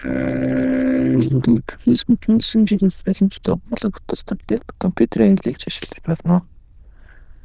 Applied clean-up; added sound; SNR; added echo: neural diffusion model UNIVERSE++.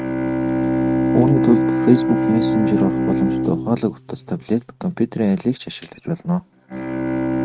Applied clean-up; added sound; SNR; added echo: neural mask model RNNoise.